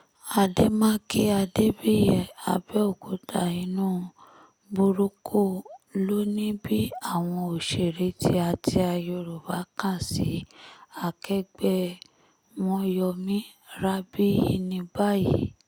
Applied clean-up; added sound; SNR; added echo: none; none; none; none.